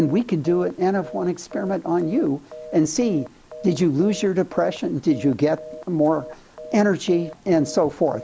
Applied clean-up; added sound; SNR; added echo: none; Telephone; 17 dB; none.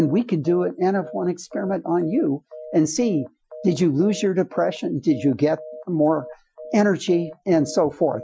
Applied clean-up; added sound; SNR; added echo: classical method Wiener filter.